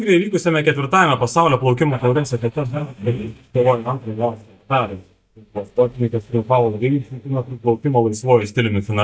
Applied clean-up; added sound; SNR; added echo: neural mask model DeepFilterNet 3.